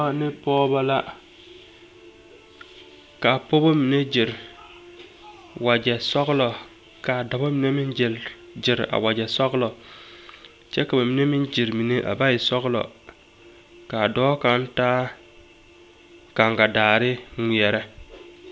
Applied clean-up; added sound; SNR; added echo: none; none; none; none.